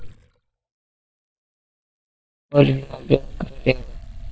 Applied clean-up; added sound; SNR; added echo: neural mask model DeepFilterNet 3.